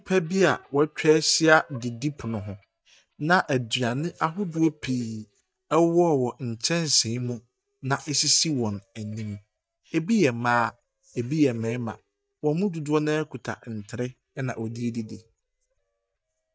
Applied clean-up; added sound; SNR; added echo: neural mask model DeepFilterNet 3.